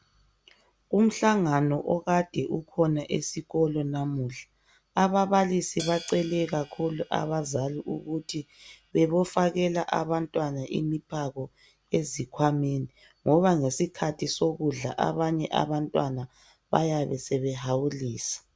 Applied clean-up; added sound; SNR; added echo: none; Hi-hat; 19 dB; none.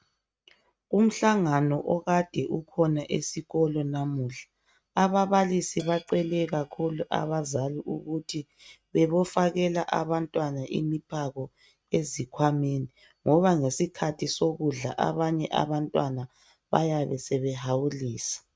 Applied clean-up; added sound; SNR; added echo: neural mask model RNNoise.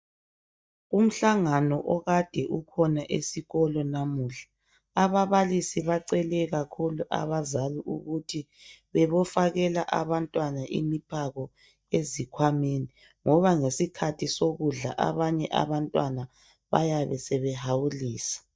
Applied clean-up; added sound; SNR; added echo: neural mask model DeepFilterNet 3.